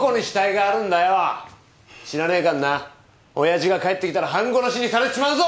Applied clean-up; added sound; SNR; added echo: none; none; none; none.